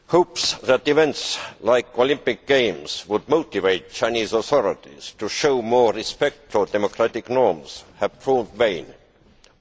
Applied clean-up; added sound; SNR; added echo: none; none; none; none.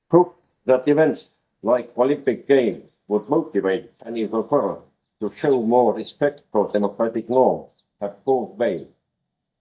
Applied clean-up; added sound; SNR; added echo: neural mask model DeepFilterNet 3.